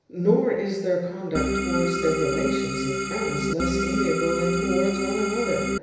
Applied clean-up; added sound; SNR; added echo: none; Organ; 0 dB; reverberation time 1.0 s.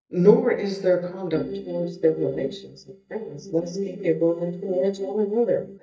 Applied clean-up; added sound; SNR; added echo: neural mask model DeepFilterNet 3.